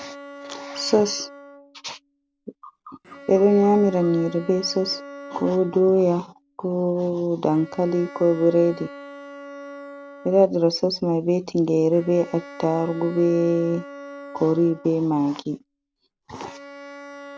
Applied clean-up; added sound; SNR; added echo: none; Bowed string instrument; 18 dB; none.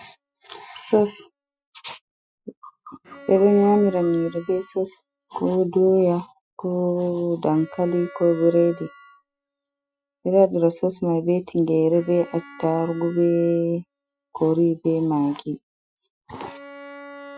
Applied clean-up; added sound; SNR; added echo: classical method Wiener filter.